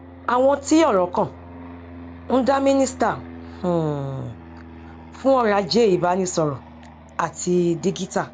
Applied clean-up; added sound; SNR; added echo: none; Fixed-wing aircraft, airplane; 18 dB; none.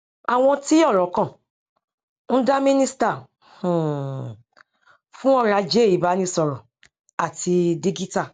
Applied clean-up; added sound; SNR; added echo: none; none; none; none.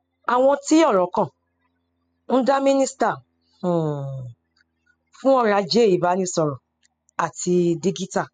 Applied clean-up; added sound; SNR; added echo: classical method spectral subtraction.